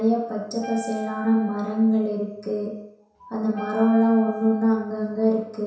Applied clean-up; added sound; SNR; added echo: none; Wind instrument, woodwind instrument; 16 dB; reverberation time 0.7 s.